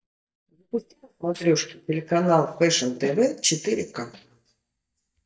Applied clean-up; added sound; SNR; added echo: neural mask model DeepFilterNet 3.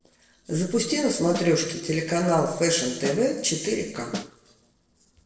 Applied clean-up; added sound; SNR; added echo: neural separator model SepFormer DNS4.